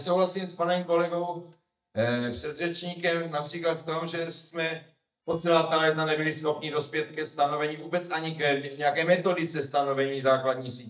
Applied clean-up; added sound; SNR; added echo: neural mask model DeepFilterNet 3.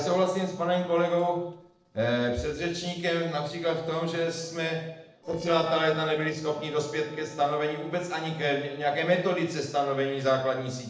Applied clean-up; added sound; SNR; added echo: neural separator model SepFormer DNS4.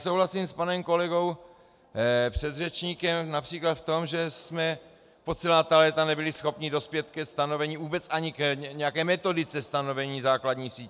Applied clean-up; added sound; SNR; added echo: none; none; none; none.